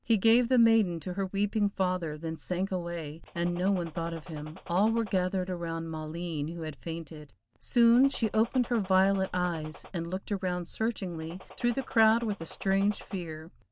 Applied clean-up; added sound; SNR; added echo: none; Gunshot, gunfire; 20 dB; none.